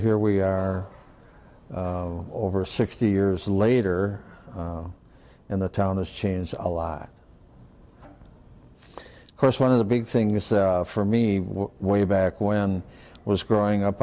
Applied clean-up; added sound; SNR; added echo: none; none; none; none.